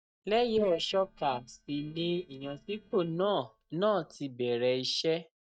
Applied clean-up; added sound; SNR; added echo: neural mask model DeepFilterNet 3.